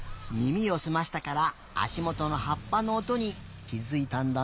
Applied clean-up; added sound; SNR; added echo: none; Telephone + Engine starting; 13 dB; none.